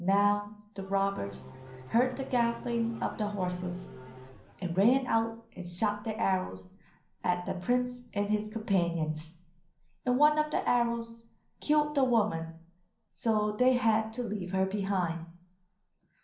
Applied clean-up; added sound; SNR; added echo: none; Race car, auto racing / Engine starting; 16 dB; reverberation time 0.6 s.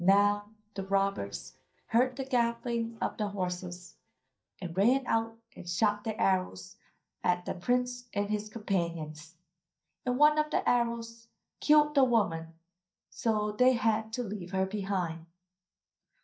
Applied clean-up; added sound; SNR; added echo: neural mask model DeepFilterNet 3.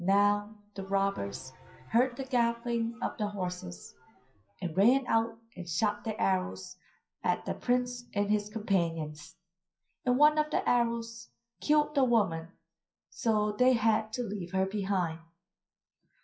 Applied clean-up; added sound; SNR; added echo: classical method WPE with log-MMSE.